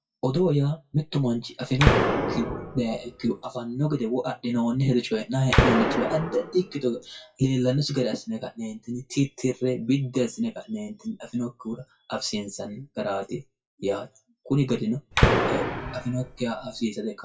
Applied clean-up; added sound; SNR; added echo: classical method WPE with log-MMSE.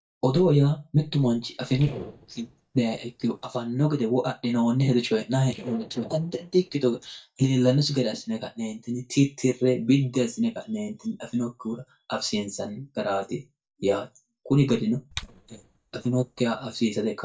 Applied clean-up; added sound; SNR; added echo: neural mask model DeepFilterNet 3.